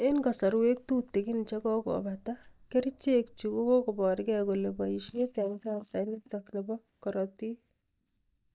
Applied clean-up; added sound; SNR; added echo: neural mask model DeepFilterNet 3.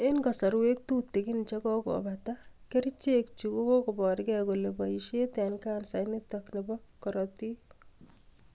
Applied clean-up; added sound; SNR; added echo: none; none; none; none.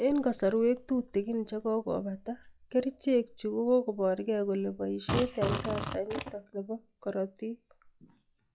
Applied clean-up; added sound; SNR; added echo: classical method log-MMSE.